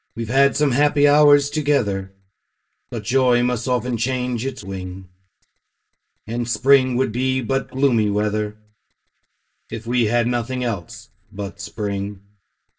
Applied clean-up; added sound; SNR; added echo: neural separator model SepFormer DNS4.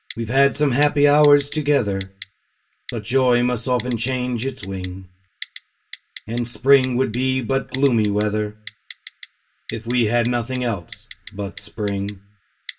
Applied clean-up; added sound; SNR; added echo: none; Typing; 18 dB; reverberation time 0.2 s.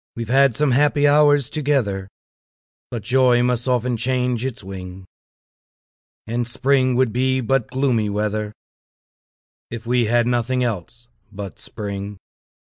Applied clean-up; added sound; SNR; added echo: none; none; none; none.